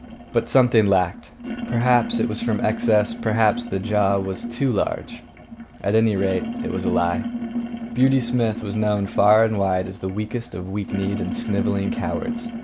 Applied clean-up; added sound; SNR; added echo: none; Sink (filling or washing); 7 dB; none.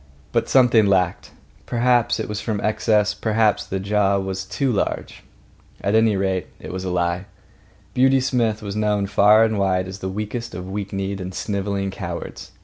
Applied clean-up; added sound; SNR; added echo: none; none; none; none.